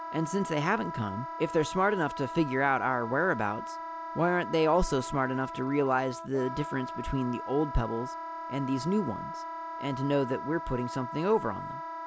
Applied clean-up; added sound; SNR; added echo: none; Wind instrument, woodwind instrument; 8 dB; none.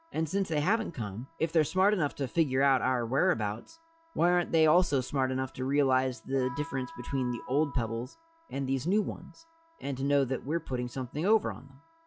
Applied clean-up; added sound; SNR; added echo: classical method log-MMSE.